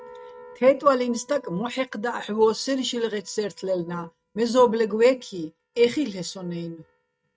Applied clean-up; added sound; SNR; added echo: neural mask model RNNoise.